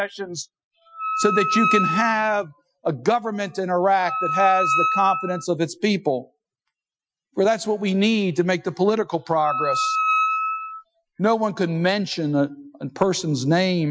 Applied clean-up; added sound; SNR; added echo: classical method Wiener filter.